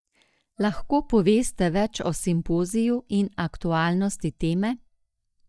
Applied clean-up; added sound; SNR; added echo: neural mask model DeepFilterNet 3.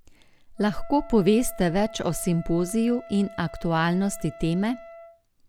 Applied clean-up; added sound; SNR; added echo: none; Wind instrument, woodwind instrument; 19 dB; none.